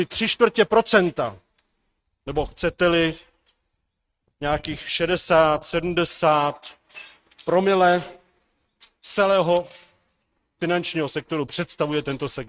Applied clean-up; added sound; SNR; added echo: neural mask model RNNoise.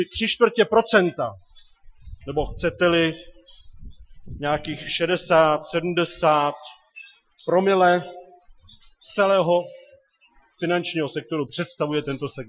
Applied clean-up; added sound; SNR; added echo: classical method Wiener filter.